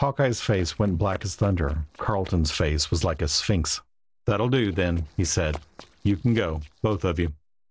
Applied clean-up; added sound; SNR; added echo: neural separator model SepFormer DNS4.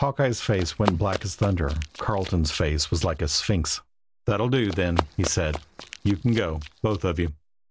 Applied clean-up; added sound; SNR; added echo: none; Run; 11 dB; none.